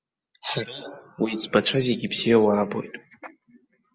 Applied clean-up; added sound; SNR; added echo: none; none; none; none.